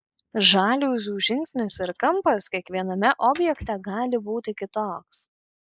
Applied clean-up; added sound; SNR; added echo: neural mask model Resemble Enhance denoiser.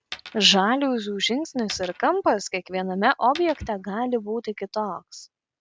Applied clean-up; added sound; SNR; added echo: none; Coin (dropping); 20 dB; none.